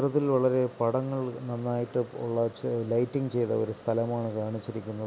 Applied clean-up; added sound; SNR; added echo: none; none; none; none.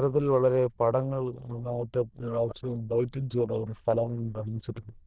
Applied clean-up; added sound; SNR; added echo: neural diffusion model UNIVERSE++.